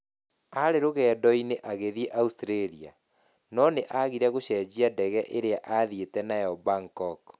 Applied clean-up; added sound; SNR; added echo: none; none; none; none.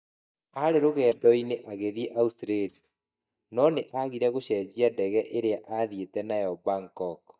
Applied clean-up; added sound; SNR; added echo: neural mask model DeepFilterNet 3.